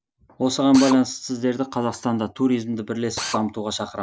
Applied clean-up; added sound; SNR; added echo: none; Drill; 10 dB; none.